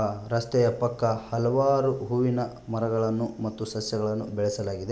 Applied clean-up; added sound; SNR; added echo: none; none; none; none.